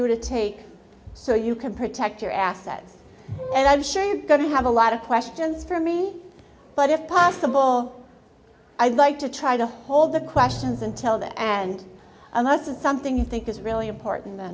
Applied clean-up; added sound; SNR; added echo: none; Drum; 10 dB; none.